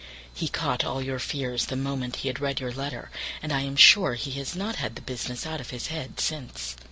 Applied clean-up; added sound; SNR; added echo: none; none; none; none.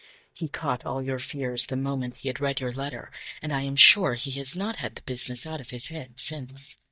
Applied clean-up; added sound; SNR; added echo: neural mask model DeepFilterNet 3.